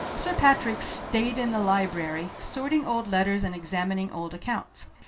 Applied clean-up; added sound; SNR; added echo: none; Engine; 12 dB; reverberation time 0.2 s.